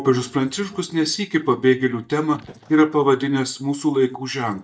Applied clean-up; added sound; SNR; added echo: neural mask model DeepFilterNet 3.